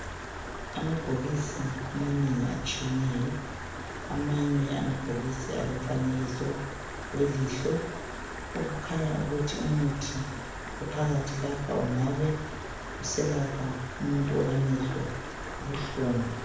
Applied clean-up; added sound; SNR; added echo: none; Stream; 7 dB; reverberation time 0.8 s.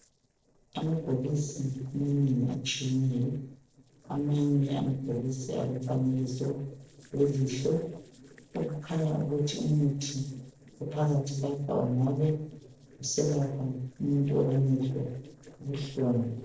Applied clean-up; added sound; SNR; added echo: neural separator model SepFormer DNS4.